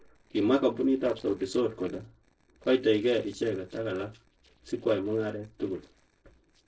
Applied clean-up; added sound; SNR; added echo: neural separator model SepFormer DNS4.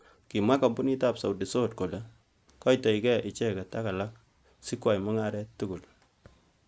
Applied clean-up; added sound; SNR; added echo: none; none; none; none.